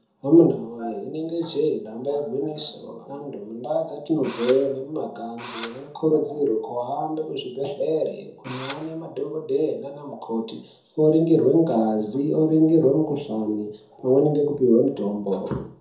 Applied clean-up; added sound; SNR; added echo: none; Engine / Drill; 13 dB; reverberation time 0.5 s.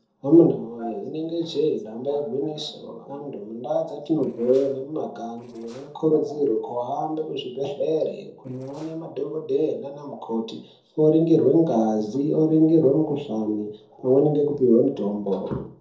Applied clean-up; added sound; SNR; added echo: neural separator model SepFormer DNS4.